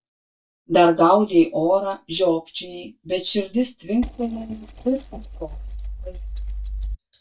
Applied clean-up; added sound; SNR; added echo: neural mask model DeepFilterNet 3.